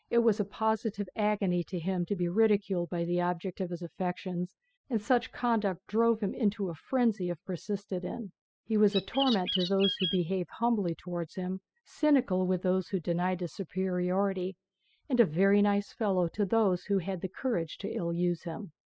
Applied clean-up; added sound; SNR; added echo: classical method spectral subtraction.